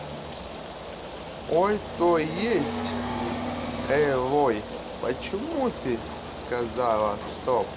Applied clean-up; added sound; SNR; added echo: none; Rain; 12 dB; none.